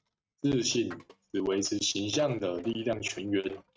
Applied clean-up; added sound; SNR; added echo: neural mask model RNNoise.